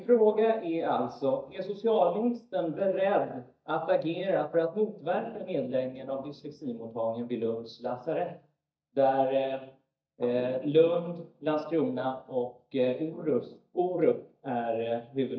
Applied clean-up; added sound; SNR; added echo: neural mask model DeepFilterNet 3.